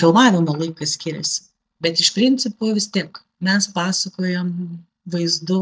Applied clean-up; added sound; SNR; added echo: neural mask model DeepFilterNet 3.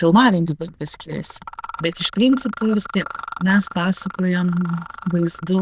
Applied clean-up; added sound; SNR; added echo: neural diffusion model UNIVERSE++.